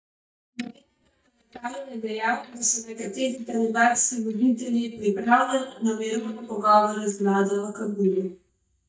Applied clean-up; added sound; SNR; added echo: neural mask model DeepFilterNet 3.